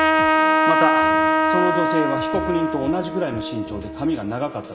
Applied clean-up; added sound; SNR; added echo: none; Trumpet; -5 dB; none.